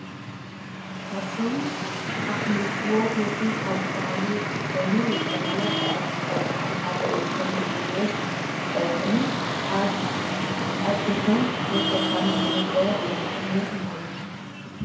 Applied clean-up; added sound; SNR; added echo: none; Traffic noise, roadway noise; -1 dB; reverberation time 2.2 s.